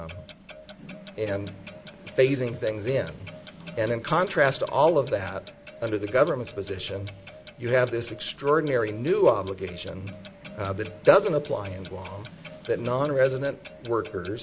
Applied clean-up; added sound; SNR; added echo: none; Clock; 17 dB; none.